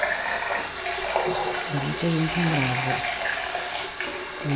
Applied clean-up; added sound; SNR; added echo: none; Water tap, faucet; -3 dB; none.